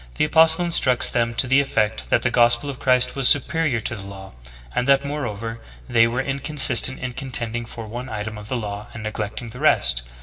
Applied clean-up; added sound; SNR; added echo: none; none; none; reverberation time 0.7 s.